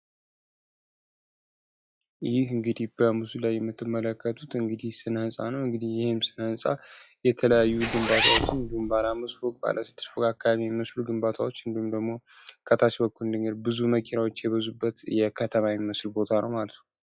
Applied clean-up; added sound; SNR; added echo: classical method log-MMSE.